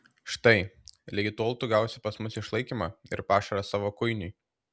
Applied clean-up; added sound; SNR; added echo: none; none; none; none.